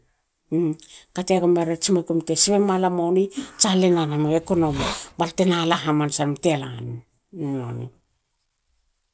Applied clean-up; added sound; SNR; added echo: none; Hiss; 10 dB; none.